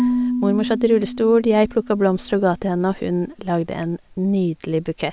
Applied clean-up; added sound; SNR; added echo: none; Marimba, xylophone / Wood; 8 dB; none.